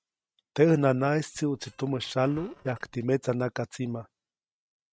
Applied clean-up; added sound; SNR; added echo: neural mask model RNNoise.